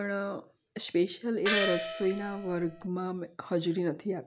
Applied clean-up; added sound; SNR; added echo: none; Gong; 2 dB; none.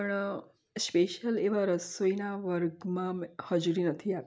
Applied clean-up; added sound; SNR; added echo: none; none; none; none.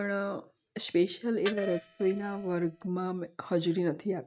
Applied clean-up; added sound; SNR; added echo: neural mask model RNNoise.